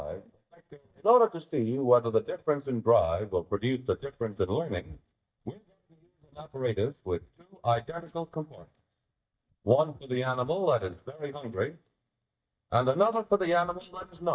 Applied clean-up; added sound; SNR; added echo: neural mask model DeepFilterNet 3.